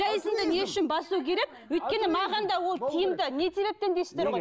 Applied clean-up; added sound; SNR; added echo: none; none; none; none.